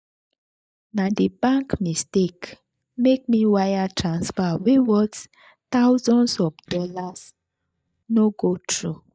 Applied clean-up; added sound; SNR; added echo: neural mask model DeepFilterNet 3.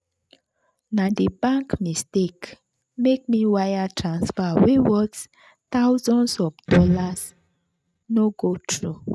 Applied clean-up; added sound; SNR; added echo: neural mask model RNNoise.